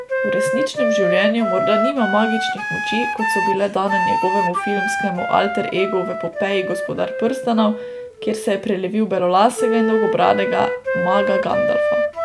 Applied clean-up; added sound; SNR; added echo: none; Wind instrument, woodwind instrument; 1 dB; none.